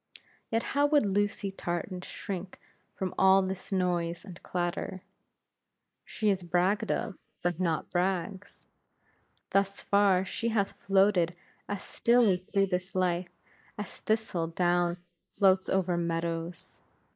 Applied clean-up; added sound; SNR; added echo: neural mask model Resemble Enhance denoiser.